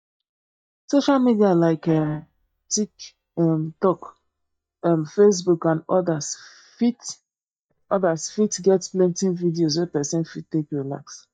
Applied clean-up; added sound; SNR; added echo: neural mask model DeepFilterNet 3.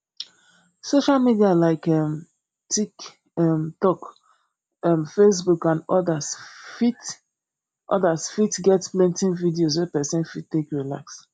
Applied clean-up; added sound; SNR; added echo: none; none; none; none.